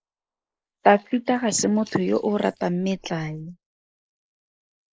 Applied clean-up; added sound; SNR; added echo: neural mask model Resemble Enhance denoiser.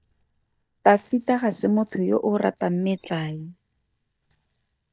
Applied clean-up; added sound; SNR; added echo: neural mask model DeepFilterNet 3.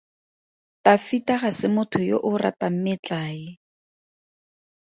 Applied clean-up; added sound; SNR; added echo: none; none; none; none.